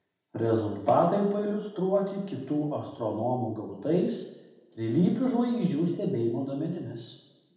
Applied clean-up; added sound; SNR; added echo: none; none; none; reverberation time 0.8 s.